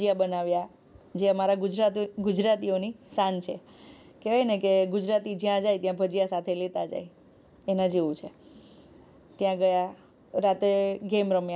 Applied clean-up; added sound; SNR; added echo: none; none; none; none.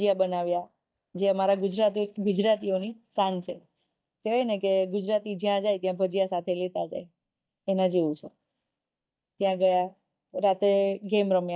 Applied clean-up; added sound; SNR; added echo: neural mask model DeepFilterNet 3.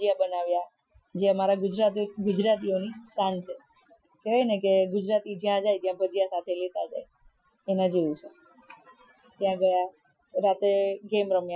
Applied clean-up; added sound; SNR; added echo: classical method Wiener filter.